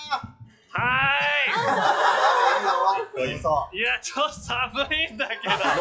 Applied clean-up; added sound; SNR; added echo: classical method log-MMSE.